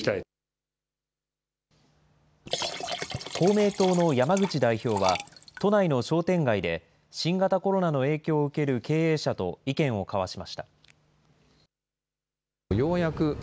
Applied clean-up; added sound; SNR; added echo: none; Liquid; 9 dB; none.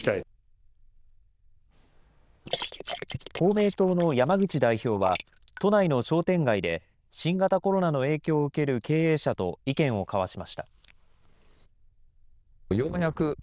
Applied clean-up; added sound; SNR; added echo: neural diffusion model UNIVERSE++.